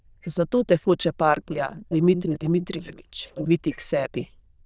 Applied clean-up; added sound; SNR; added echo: neural diffusion model UNIVERSE++.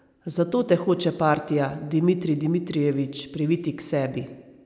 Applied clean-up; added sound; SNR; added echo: none; none; none; none.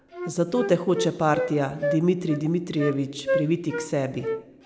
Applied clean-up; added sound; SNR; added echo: none; Wind instrument, woodwind instrument; 6 dB; none.